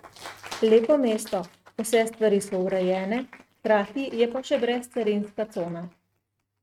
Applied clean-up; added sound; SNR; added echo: neural mask model RNNoise.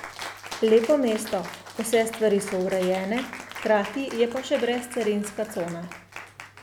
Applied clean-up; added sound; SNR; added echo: none; Cheering; 14 dB; none.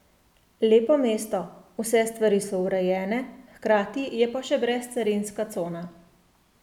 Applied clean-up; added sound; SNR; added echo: none; none; none; none.